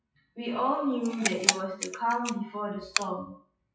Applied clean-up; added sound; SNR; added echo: classical method WPE with log-MMSE.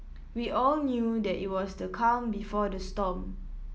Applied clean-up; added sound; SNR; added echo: none; none; none; none.